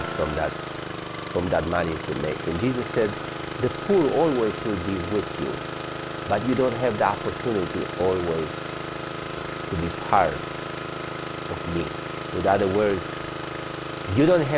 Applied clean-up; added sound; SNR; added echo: none; Engine starting; 6 dB; none.